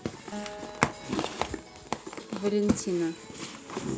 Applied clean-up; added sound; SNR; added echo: none; Acoustic guitar; 15 dB; none.